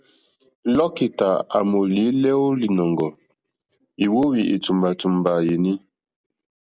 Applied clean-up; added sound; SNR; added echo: none; none; none; none.